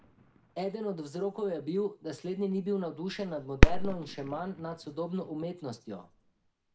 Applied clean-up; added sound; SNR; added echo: none; Fireworks; -5 dB; reverberation time 0.4 s.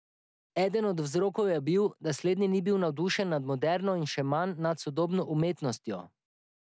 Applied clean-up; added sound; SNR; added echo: none; none; none; none.